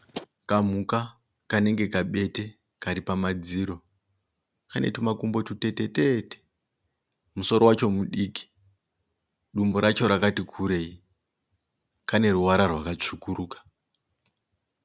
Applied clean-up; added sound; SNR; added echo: none; none; none; none.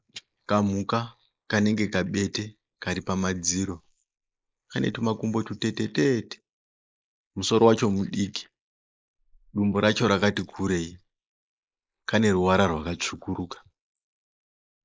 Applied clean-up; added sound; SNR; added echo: neural mask model Resemble Enhance denoiser.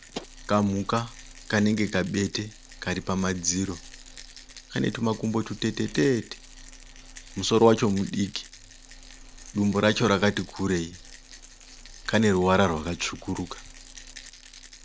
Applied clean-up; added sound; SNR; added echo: none; Rattle; 18 dB; none.